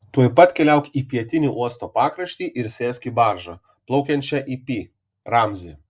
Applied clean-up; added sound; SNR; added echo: none; none; none; none.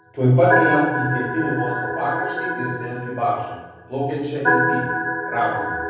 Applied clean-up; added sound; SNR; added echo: none; Organ; 1 dB; reverberation time 1.1 s.